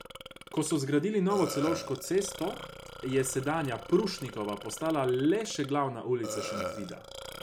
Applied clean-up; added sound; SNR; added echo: none; Burping, eructation; 11 dB; none.